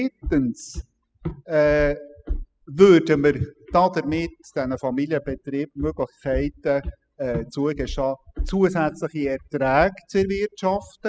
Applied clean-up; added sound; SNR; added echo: classical method spectral subtraction.